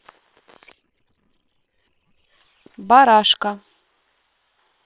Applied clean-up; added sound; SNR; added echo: neural separator model SepFormer WHAM!.